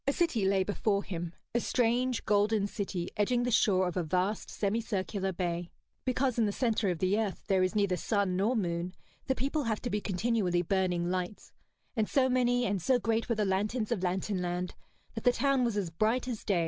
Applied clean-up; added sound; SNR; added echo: none; none; none; none.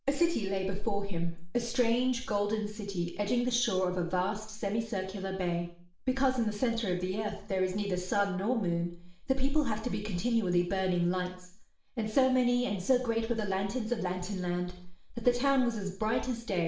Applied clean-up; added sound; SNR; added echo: none; none; none; reverberation time 0.5 s.